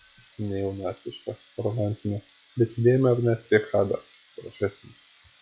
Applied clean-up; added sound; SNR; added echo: classical method log-MMSE.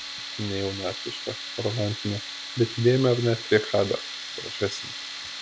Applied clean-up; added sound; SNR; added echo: none; Tools; 9 dB; none.